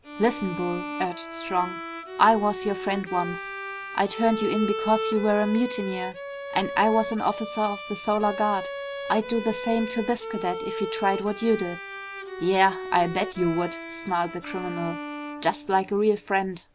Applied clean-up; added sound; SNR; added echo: none; Bowed string instrument; 9 dB; none.